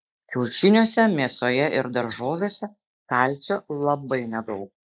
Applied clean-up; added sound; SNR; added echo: neural mask model Resemble Enhance denoiser.